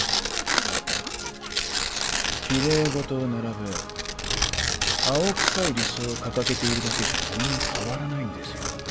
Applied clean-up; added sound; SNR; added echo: none; Tearing; -1 dB; none.